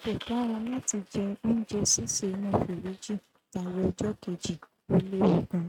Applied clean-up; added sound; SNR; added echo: neural mask model RNNoise.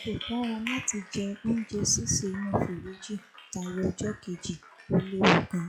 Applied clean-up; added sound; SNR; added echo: classical method log-MMSE.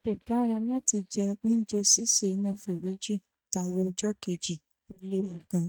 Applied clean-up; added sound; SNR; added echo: neural mask model DeepFilterNet 3.